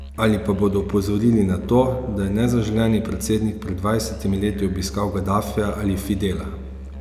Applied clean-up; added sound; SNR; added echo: none; Musical instrument; 13 dB; none.